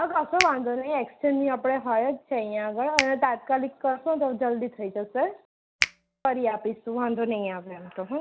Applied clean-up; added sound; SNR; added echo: none; Finger snapping; 9 dB; none.